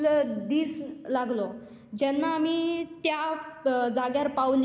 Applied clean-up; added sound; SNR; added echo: none; none; none; none.